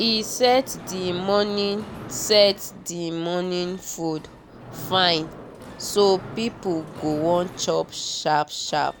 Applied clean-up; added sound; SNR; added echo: none; Mechanisms; 16 dB; none.